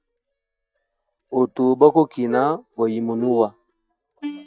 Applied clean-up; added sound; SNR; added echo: neural mask model DeepFilterNet 3.